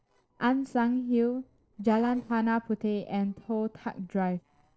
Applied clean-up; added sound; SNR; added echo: neural separator model SepFormer DNS4.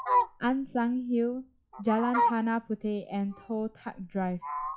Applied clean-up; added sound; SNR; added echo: classical method log-MMSE.